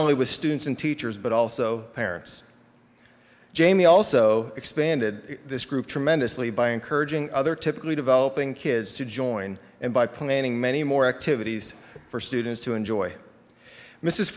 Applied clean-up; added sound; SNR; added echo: none; none; none; none.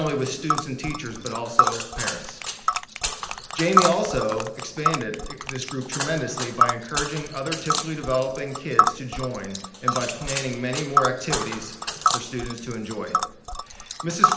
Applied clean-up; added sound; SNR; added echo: none; Tick; -2 dB; reverberation time 0.9 s.